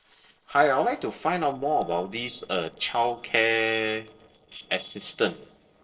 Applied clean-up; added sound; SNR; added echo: neural separator model SepFormer DNS4.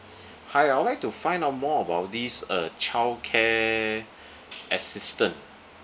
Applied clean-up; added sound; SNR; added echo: none; none; none; none.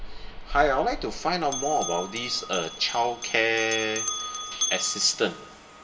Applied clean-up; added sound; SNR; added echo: none; Bell; 7 dB; reverberation time 2.7 s.